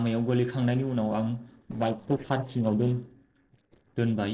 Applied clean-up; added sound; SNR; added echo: neural separator model SepFormer DNS4.